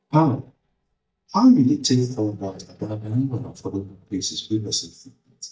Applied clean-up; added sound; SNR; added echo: neural mask model DeepFilterNet 3.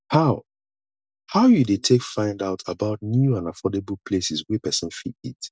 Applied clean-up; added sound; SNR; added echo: none; none; none; none.